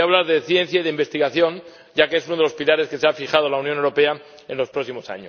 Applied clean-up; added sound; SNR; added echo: none; none; none; none.